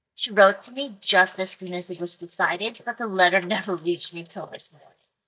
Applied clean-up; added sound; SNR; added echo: neural mask model DeepFilterNet 3.